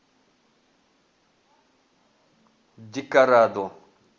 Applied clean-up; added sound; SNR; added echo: none; none; none; none.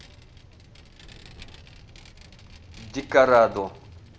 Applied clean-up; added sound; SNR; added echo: none; Vehicle; 19 dB; none.